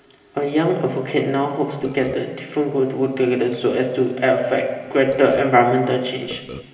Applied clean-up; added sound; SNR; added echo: none; Burping, eructation; 15 dB; reverberation time 1.3 s.